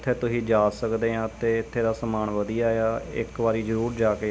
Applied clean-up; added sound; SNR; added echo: none; none; none; none.